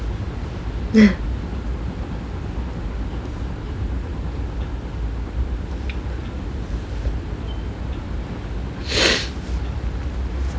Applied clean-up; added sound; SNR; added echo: none; none; none; none.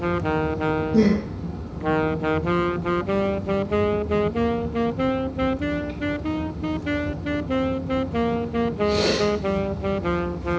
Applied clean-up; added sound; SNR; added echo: none; Wind instrument, woodwind instrument; -4 dB; reverberation time 0.6 s.